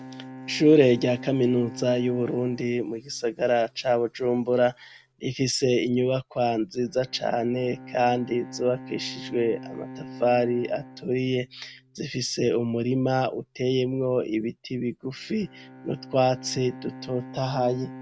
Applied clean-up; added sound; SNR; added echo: none; Bowed string instrument; 18 dB; none.